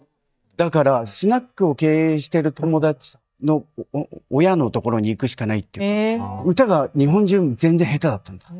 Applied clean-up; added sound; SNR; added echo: neural mask model DeepFilterNet 3.